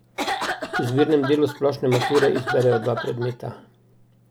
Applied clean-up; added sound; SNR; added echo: none; Cough; 6 dB; none.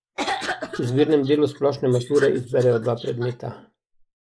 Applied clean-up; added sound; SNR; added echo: neural mask model Resemble Enhance denoiser.